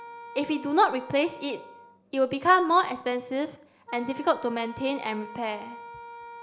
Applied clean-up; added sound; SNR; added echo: none; Wind instrument, woodwind instrument; 17 dB; none.